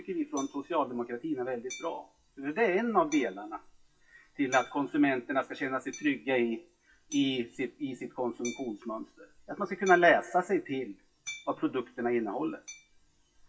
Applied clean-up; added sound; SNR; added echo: classical method WPE with log-MMSE.